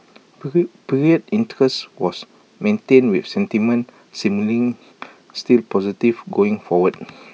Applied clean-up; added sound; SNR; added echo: none; none; none; none.